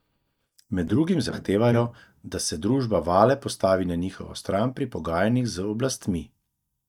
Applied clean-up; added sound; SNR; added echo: neural mask model DeepFilterNet 3.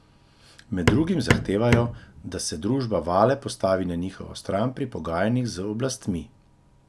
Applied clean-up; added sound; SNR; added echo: none; Hammer; -1 dB; none.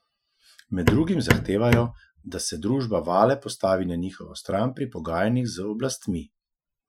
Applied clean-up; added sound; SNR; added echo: classical method Wiener filter.